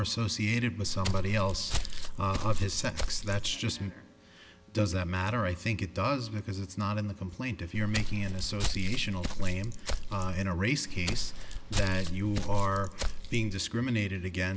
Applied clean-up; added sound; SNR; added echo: none; Walk, footsteps; -1 dB; none.